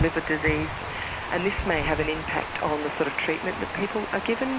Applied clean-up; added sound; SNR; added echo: none; Water; 4 dB; none.